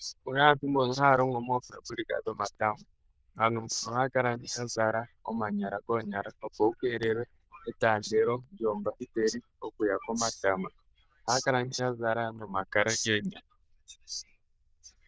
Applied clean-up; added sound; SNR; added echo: neural diffusion model UNIVERSE++.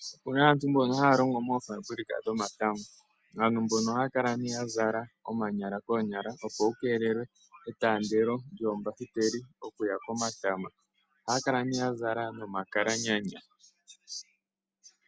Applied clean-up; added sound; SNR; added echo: none; none; none; none.